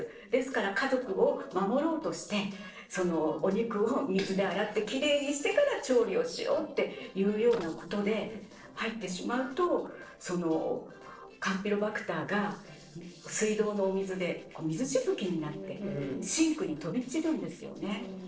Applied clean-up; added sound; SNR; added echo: neural separator model SepFormer DNS4.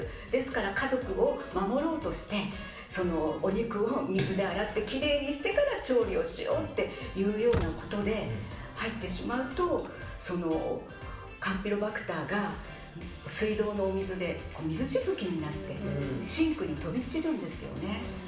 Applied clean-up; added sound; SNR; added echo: none; Car; 10 dB; reverberation time 0.6 s.